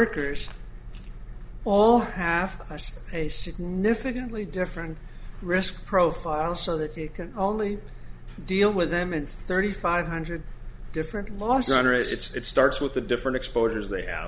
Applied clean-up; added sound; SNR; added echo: none; none; none; none.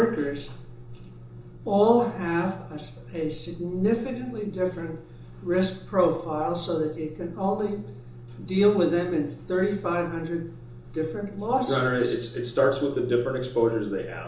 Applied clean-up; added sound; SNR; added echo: none; none; none; reverberation time 0.6 s.